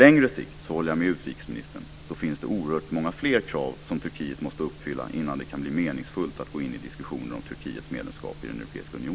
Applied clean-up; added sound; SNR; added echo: none; none; none; none.